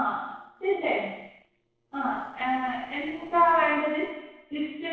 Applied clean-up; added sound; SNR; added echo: neural separator model SepFormer DNS4.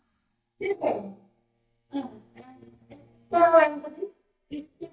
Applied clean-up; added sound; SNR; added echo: neural mask model DeepFilterNet 3.